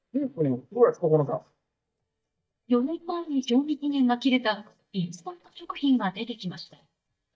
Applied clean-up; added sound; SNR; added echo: neural mask model DeepFilterNet 3.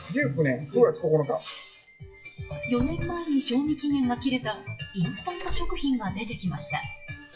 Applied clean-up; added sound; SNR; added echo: classical method WPE with log-MMSE.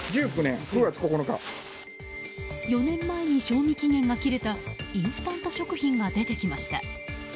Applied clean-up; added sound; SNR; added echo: none; none; none; none.